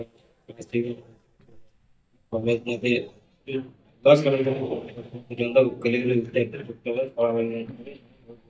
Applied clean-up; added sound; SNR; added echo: neural mask model DeepFilterNet 3.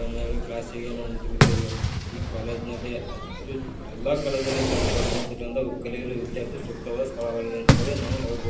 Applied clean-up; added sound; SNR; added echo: none; Fireworks; -4 dB; reverberation time 0.6 s.